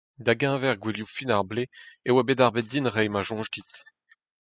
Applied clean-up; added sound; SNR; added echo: classical method spectral subtraction.